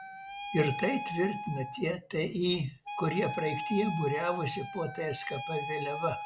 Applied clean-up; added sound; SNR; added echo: none; Wind instrument, woodwind instrument; 7 dB; none.